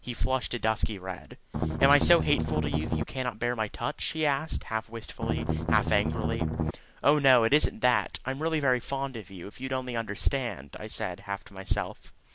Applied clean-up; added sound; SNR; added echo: none; Strum; 0 dB; none.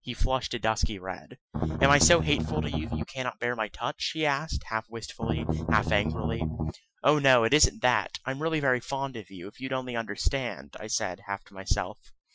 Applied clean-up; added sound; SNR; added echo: classical method Wiener filter.